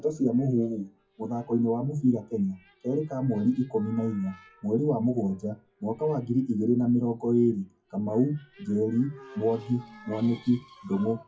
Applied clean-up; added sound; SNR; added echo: classical method WPE with log-MMSE.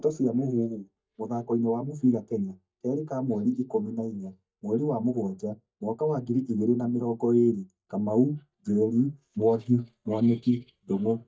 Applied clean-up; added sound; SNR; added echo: neural mask model DeepFilterNet 3.